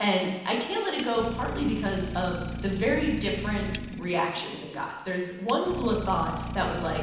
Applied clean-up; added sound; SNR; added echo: none; Idling; 8 dB; reverberation time 1.1 s.